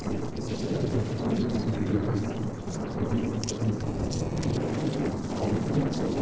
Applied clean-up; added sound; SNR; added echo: neural separator model SepFormer DNS4.